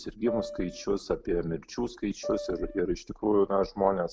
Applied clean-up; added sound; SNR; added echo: none; Piano; 7 dB; none.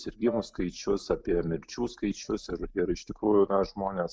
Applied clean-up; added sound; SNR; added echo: neural mask model DeepFilterNet 3.